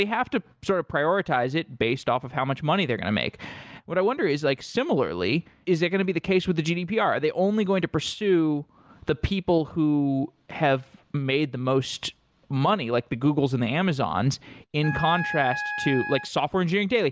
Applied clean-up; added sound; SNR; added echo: none; Wind instrument, woodwind instrument; 8 dB; none.